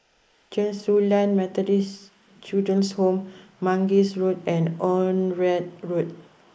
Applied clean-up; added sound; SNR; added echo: neural mask model Resemble Enhance denoiser.